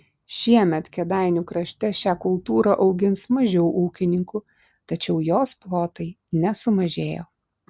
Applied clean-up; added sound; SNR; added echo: none; none; none; none.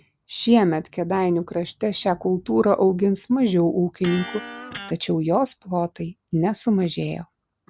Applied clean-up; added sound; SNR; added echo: none; Electric guitar; 17 dB; none.